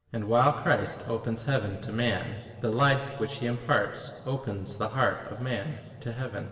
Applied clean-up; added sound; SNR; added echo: none; none; none; reverberation time 1.8 s.